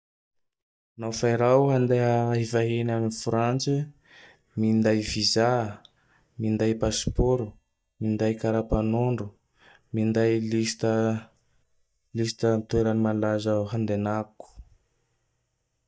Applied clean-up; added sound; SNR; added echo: neural mask model DeepFilterNet 3.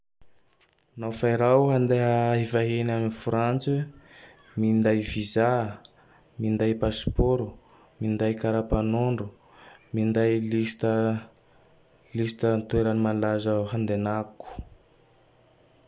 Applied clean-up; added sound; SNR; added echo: none; none; none; none.